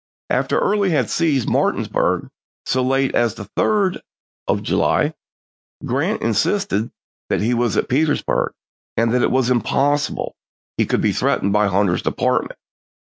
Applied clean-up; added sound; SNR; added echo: none; none; none; none.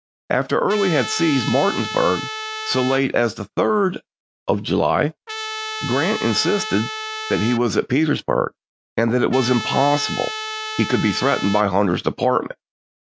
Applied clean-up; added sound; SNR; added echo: none; Trumpet; 8 dB; none.